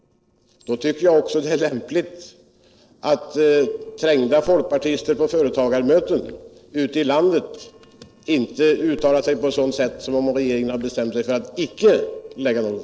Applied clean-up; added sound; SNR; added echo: neural separator model SepFormer DNS4.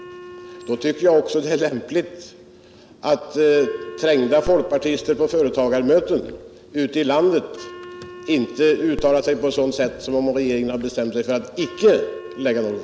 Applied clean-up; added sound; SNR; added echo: none; Dog + Wind instrument, woodwind instrument; 18 dB; none.